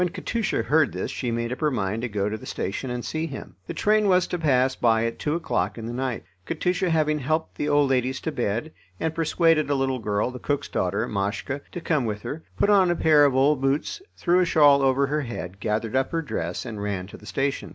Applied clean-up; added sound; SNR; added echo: none; none; none; none.